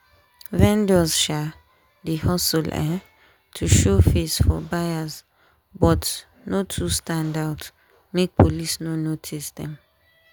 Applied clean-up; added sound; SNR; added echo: none; none; none; none.